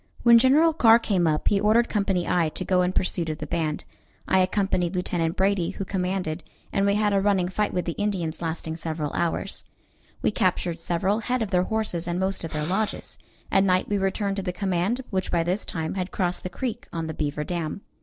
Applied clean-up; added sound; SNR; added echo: neural separator model SepFormer DNS4.